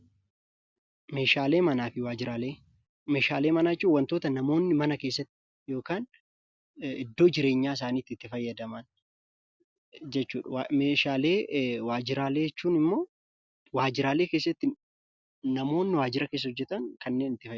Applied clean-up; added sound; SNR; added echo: none; none; none; none.